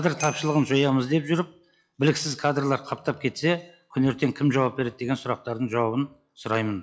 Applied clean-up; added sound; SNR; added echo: classical method log-MMSE.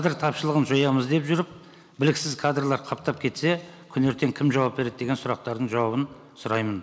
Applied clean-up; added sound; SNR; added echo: none; none; none; none.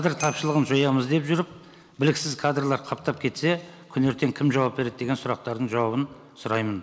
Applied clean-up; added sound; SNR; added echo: none; Bicycle bell; 20 dB; none.